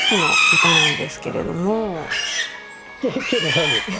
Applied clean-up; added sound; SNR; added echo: none; Livestock, farm animals, working animals; -4 dB; none.